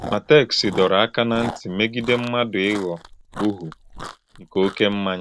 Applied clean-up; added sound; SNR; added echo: none; Chewing, mastication; 15 dB; none.